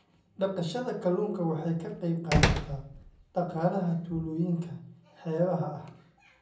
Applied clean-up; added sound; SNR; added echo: none; Slam; 0 dB; reverberation time 0.6 s.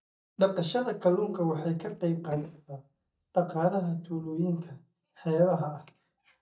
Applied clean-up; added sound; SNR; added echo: neural mask model DeepFilterNet 3.